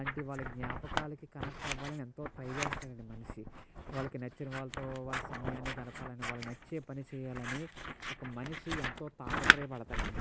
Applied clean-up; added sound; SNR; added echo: none; Scissors; -5 dB; none.